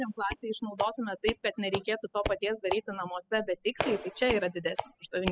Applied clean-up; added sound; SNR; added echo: classical method spectral subtraction.